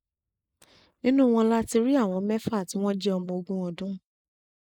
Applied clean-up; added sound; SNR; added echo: neural mask model Resemble Enhance denoiser.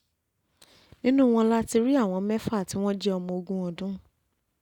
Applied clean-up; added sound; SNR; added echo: none; none; none; none.